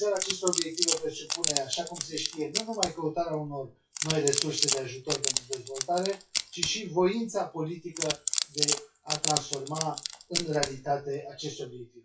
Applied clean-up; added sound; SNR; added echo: classical method WPE with log-MMSE.